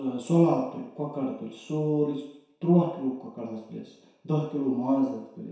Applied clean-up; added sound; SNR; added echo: none; none; none; reverberation time 0.7 s.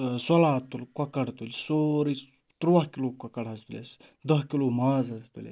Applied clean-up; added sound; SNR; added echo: none; none; none; none.